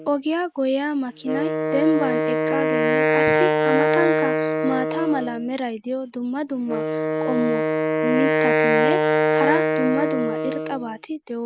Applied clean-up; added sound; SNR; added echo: none; Wind instrument, woodwind instrument; -4 dB; none.